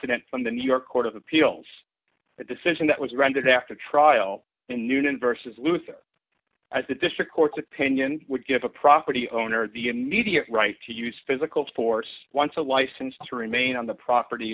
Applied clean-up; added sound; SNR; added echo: none; none; none; none.